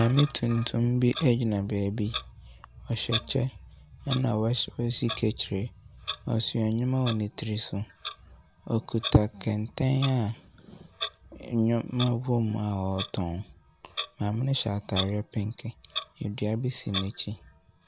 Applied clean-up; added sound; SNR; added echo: none; Clock; 12 dB; none.